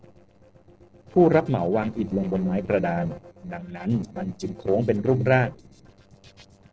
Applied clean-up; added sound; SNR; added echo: neural separator model SepFormer DNS4.